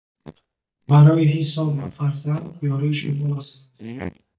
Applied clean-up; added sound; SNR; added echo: neural mask model DeepFilterNet 3.